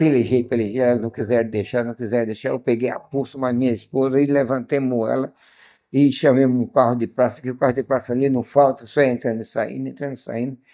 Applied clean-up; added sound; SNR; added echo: neural mask model DeepFilterNet 3.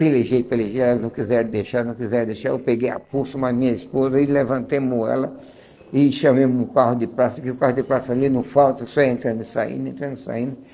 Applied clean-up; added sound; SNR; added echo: neural separator model SepFormer DNS4.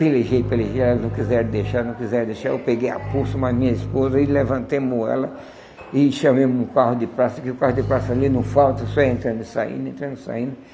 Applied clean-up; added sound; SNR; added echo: none; Bowed string instrument; 7 dB; none.